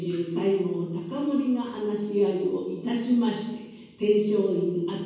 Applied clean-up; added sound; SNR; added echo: none; none; none; reverberation time 1.2 s.